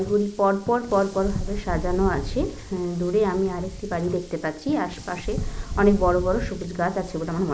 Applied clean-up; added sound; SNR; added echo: none; Wind; 8 dB; none.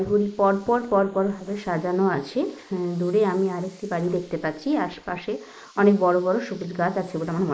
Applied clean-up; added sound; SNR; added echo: neural mask model Resemble Enhance denoiser.